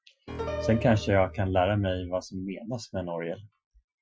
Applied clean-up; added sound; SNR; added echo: classical method Wiener filter.